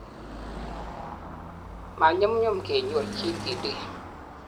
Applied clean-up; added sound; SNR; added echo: none; Car passing by / Traffic noise, roadway noise; 8 dB; none.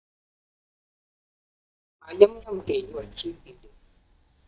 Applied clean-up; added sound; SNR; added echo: neural mask model DeepFilterNet 3.